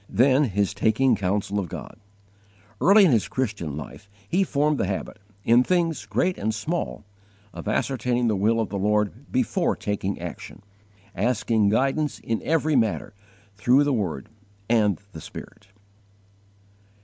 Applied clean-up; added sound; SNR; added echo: none; none; none; none.